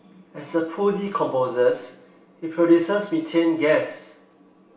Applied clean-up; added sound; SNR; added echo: none; none; none; reverberation time 0.3 s.